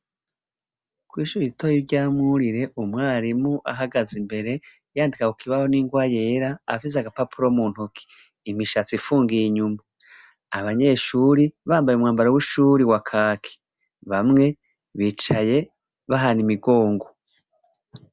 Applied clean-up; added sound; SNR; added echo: none; none; none; none.